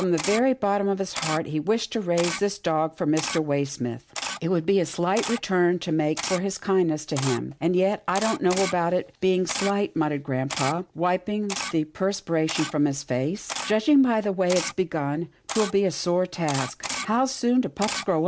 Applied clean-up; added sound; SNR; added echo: none; Camera; 12 dB; none.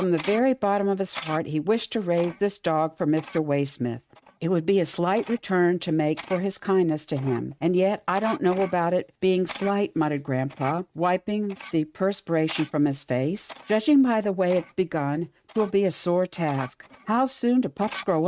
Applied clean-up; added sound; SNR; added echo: neural mask model RNNoise.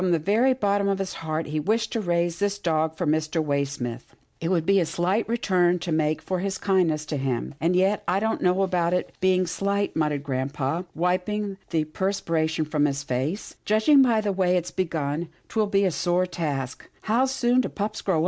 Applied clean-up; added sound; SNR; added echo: none; none; none; none.